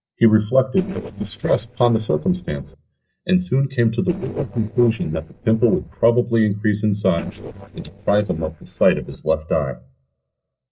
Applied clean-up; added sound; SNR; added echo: neural separator model SepFormer DNS4.